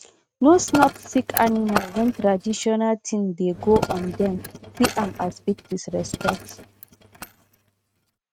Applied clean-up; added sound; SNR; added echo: neural mask model RNNoise.